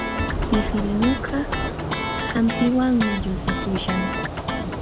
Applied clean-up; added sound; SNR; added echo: none; Thunder / Rain + Guitar; 1 dB; none.